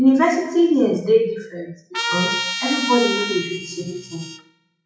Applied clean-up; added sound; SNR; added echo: classical method WPE with log-MMSE.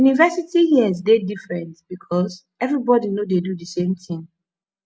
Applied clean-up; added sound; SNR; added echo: none; none; none; none.